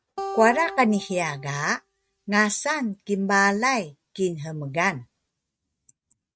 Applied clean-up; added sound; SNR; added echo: neural mask model RNNoise.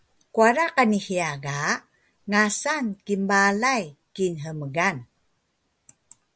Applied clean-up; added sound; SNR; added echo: none; none; none; none.